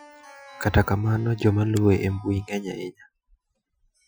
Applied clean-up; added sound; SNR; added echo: classical method Wiener filter.